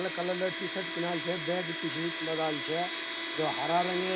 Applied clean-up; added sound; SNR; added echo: none; Domestic sounds, home sounds; 2 dB; none.